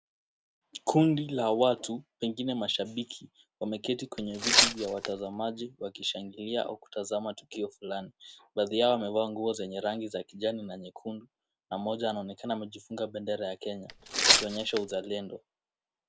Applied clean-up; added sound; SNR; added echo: none; Tearing; -4 dB; none.